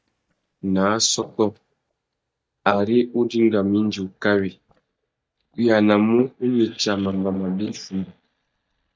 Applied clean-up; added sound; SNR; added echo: neural mask model DeepFilterNet 3.